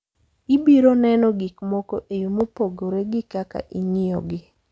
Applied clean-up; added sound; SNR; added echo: none; none; none; none.